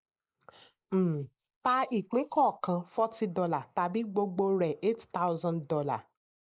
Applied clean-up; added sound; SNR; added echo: neural mask model Resemble Enhance denoiser.